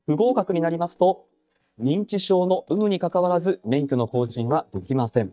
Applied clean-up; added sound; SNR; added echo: neural mask model DeepFilterNet 3.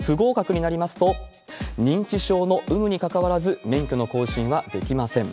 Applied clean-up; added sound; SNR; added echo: none; none; none; none.